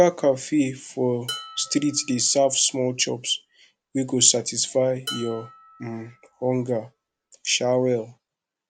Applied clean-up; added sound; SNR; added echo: none; Dishes, pots, and pans; 18 dB; none.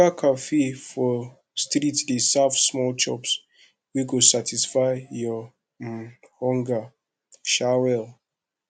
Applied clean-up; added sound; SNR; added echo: none; none; none; none.